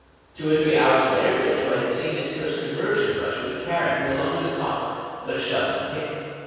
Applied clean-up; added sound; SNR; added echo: none; none; none; reverberation time 2.2 s.